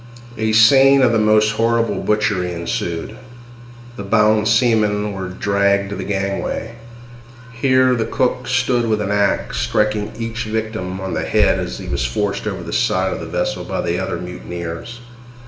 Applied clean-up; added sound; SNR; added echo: none; none; none; reverberation time 0.8 s.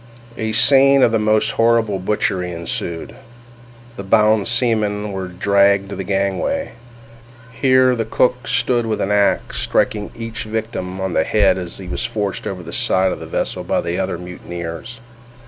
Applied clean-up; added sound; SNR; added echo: none; none; none; none.